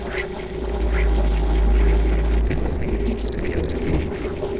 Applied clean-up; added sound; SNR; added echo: neural separator model SepFormer DNS4.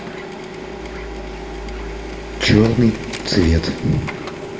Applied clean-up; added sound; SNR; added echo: none; Printer; 8 dB; reverberation time 1.1 s.